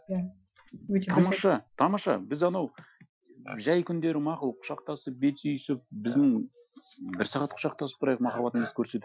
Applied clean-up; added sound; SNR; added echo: classical method Wiener filter.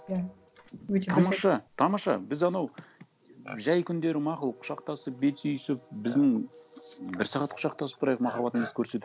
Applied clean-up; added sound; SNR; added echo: none; Livestock, farm animals, working animals; 19 dB; none.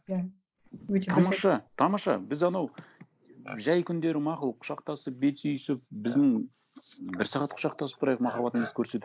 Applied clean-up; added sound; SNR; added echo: neural mask model Resemble Enhance denoiser.